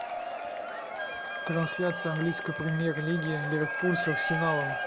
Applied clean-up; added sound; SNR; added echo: none; Wind instrument, woodwind instrument + Applause / Crowd / Cheering; 2 dB; none.